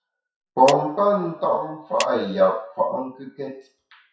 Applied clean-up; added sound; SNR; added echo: classical method WPE with log-MMSE.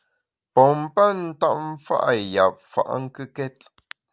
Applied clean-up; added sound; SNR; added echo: none; none; none; none.